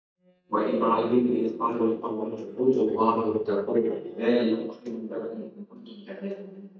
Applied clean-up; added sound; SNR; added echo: neural mask model DeepFilterNet 3.